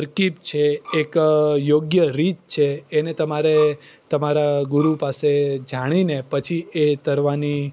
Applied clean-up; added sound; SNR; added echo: none; Bowed string instrument; 18 dB; none.